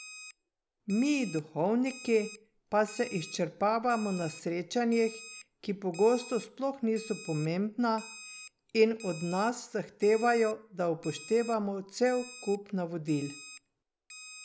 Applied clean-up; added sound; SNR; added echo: none; Alarm; 18 dB; none.